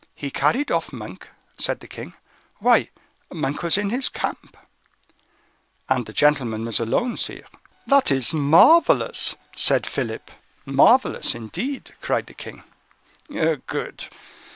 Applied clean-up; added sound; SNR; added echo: none; none; none; none.